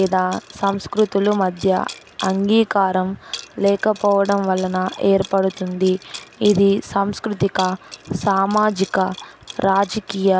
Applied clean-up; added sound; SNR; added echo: none; Liquid; 20 dB; none.